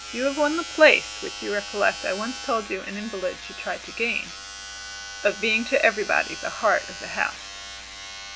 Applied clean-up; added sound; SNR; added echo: none; Domestic sounds, home sounds; 11 dB; none.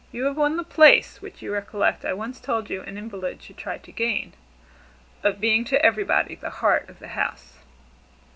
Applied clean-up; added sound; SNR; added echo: none; none; none; none.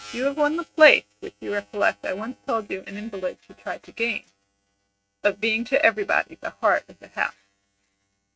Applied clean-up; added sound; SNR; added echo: neural mask model RNNoise.